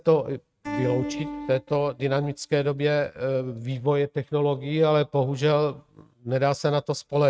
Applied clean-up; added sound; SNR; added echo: neural mask model RNNoise.